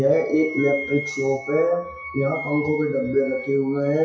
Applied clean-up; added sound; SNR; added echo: classical method WPE with log-MMSE.